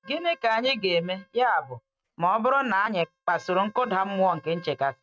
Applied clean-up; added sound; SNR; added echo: neural mask model RNNoise.